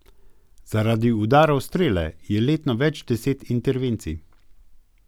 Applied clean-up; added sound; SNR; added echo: none; none; none; none.